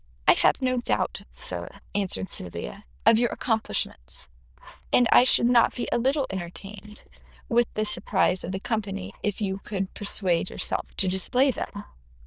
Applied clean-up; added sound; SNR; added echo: neural diffusion model UNIVERSE++.